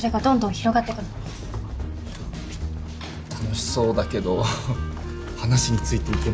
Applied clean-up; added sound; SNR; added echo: none; none; none; none.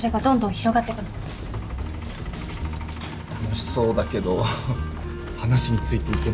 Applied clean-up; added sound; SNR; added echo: none; Truck; 16 dB; none.